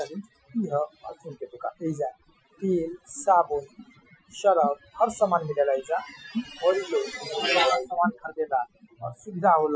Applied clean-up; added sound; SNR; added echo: classical method Wiener filter.